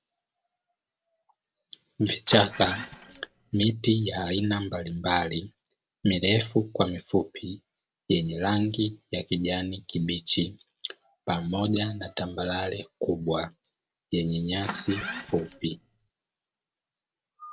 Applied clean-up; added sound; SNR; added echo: none; Engine starting; 12 dB; none.